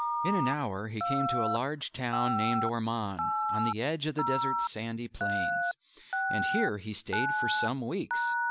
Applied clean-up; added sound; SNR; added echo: none; Telephone; -1 dB; none.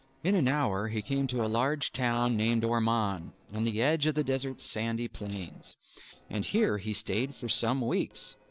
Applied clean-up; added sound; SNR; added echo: neural separator model SepFormer DNS4.